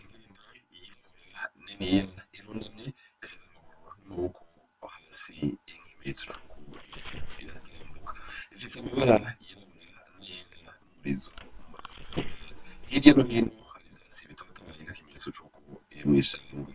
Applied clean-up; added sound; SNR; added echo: neural separator model SepFormer WHAM!.